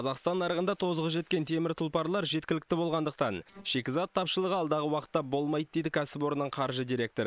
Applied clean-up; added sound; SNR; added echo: neural separator model SepFormer WHAM!.